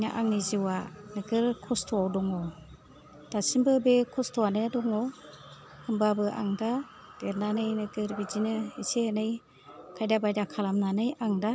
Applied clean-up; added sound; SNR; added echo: none; none; none; none.